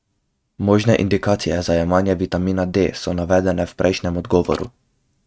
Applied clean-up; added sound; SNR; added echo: neural mask model RNNoise.